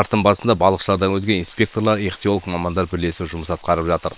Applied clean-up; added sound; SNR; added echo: neural separator model SepFormer WHAM!.